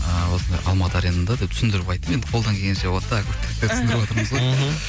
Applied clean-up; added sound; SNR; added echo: none; none; none; none.